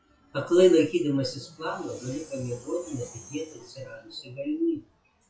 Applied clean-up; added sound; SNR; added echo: classical method WPE with log-MMSE.